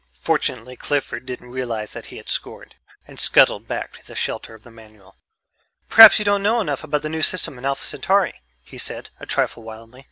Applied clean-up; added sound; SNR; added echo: none; none; none; none.